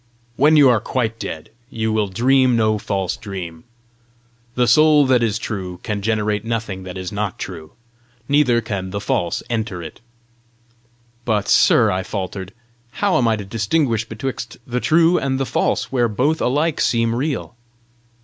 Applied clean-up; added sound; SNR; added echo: none; none; none; none.